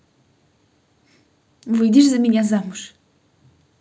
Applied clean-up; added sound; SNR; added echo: none; none; none; none.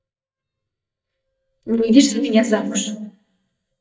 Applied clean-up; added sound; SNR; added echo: neural mask model DeepFilterNet 3.